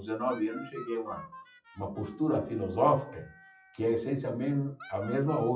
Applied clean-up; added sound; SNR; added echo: classical method WPE with log-MMSE.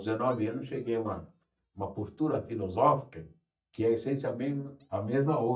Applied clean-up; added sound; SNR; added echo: neural mask model DeepFilterNet 3.